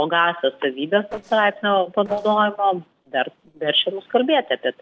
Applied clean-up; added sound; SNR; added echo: neural separator model SepFormer DNS4.